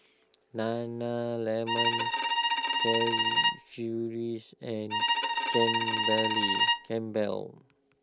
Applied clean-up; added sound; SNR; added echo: none; Bowed string instrument; -4 dB; none.